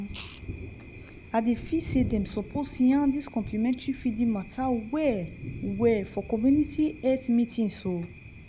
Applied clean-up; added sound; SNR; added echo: none; Thunder; 13 dB; none.